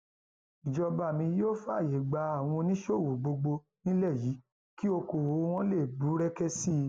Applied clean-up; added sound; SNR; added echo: none; none; none; none.